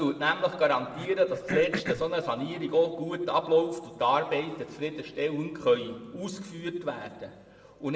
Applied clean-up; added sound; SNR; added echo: none; Cough; 8 dB; reverberation time 1.2 s.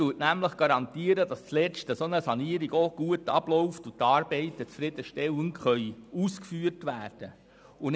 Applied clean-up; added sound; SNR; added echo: none; none; none; none.